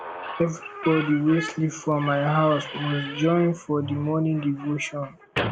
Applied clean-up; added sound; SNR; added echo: none; Squeak / Slam; 11 dB; none.